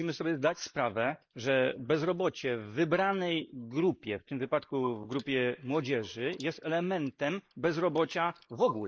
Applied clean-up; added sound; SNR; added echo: neural mask model Resemble Enhance denoiser.